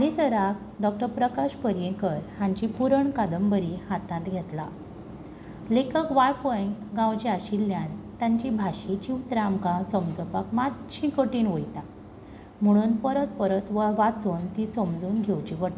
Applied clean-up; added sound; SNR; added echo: none; none; none; none.